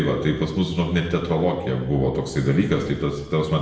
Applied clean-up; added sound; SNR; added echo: none; none; none; reverberation time 1.0 s.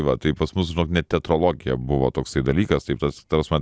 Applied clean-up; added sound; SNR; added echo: none; none; none; none.